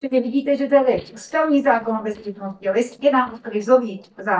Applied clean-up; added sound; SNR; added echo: neural mask model DeepFilterNet 3.